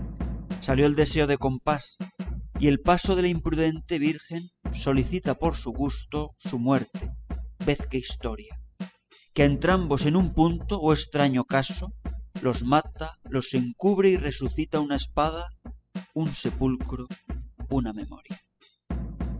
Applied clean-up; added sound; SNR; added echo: classical method spectral subtraction.